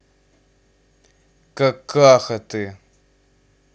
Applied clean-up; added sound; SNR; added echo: none; none; none; none.